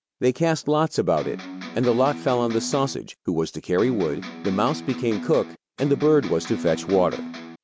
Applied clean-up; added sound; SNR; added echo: none; Electric guitar; 11 dB; none.